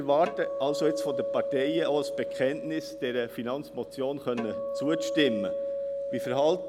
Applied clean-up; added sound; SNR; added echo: none; Acoustic guitar; 4 dB; none.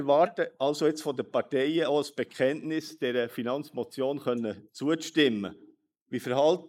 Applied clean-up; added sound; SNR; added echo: neural mask model Resemble Enhance denoiser.